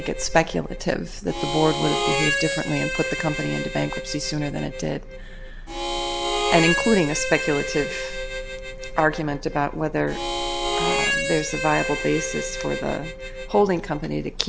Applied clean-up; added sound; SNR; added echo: none; Harmonica; 4 dB; none.